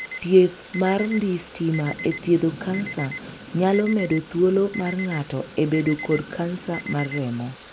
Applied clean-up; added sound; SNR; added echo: none; Thunder / Rain + Alarm; 13 dB; none.